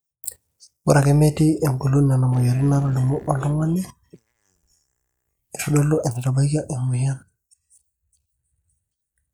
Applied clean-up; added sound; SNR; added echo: neural mask model DeepFilterNet 3.